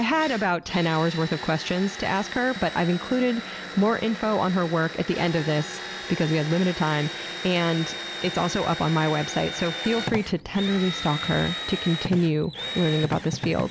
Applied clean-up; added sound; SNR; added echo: none; Drill; 9 dB; none.